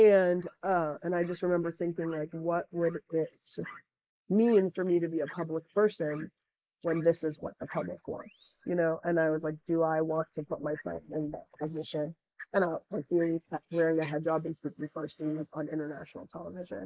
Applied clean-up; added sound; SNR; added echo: neural mask model Resemble Enhance denoiser.